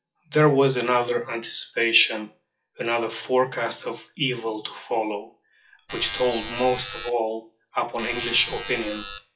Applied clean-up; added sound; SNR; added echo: classical method WPE with log-MMSE.